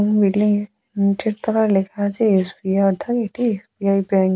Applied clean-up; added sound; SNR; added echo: none; none; none; none.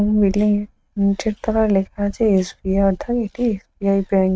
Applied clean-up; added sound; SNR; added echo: neural mask model RNNoise.